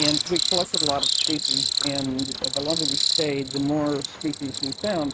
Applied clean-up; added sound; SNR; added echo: neural mask model RNNoise.